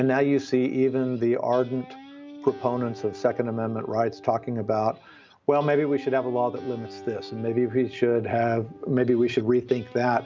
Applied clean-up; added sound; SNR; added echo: none; Guitar; 20 dB; none.